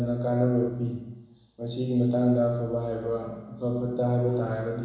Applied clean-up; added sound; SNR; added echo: none; none; none; reverberation time 1.0 s.